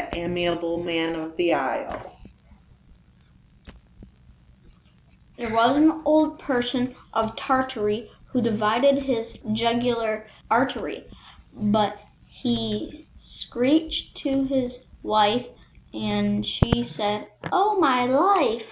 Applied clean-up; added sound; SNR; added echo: none; Crackle; 14 dB; none.